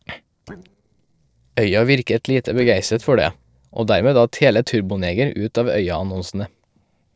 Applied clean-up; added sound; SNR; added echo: neural separator model SepFormer DNS4.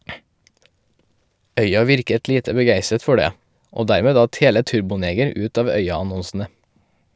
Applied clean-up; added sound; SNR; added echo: none; none; none; none.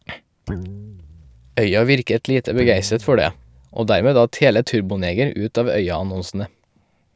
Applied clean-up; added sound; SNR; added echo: none; Guitar; 14 dB; none.